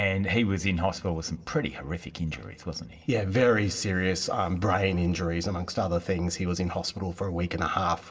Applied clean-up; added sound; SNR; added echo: none; none; none; reverberation time 0.4 s.